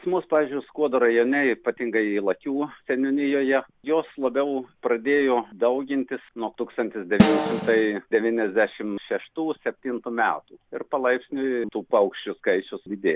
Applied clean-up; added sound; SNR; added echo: none; Snare drum; -3 dB; none.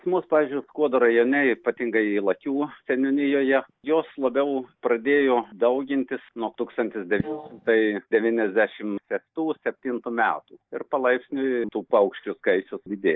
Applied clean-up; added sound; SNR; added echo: neural mask model DeepFilterNet 3.